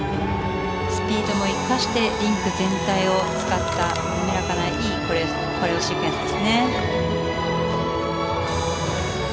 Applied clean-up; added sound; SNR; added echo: none; Mechanisms; 16 dB; none.